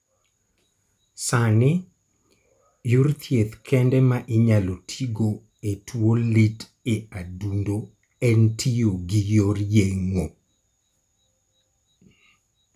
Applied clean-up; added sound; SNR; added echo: none; none; none; none.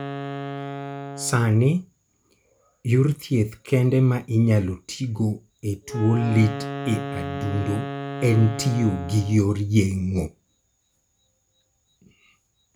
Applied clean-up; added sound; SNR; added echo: none; Wind instrument, woodwind instrument; 12 dB; none.